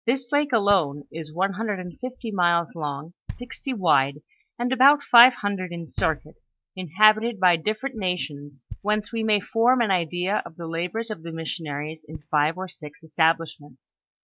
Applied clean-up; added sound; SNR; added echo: neural mask model DeepFilterNet 3.